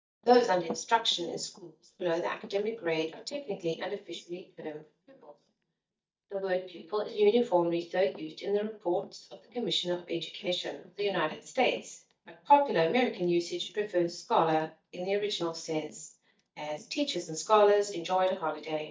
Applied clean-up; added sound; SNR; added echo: neural mask model DeepFilterNet 3.